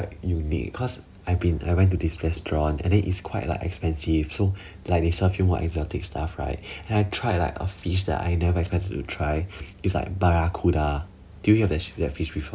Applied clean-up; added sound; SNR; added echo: none; none; none; none.